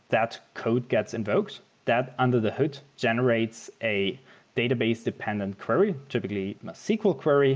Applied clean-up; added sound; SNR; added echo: none; none; none; none.